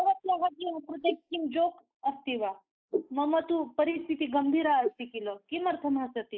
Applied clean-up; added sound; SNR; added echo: neural mask model Resemble Enhance denoiser.